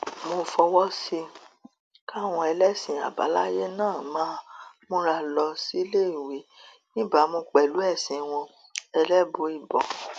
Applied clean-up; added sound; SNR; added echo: none; none; none; none.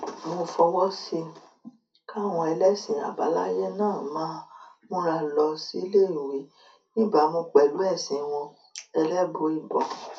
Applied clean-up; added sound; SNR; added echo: none; none; none; reverberation time 0.3 s.